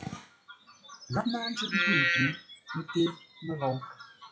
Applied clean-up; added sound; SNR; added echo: classical method log-MMSE.